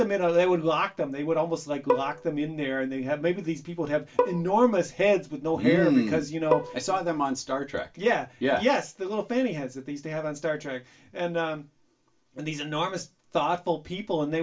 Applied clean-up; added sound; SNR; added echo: none; Bowed string instrument; 6 dB; reverberation time 0.2 s.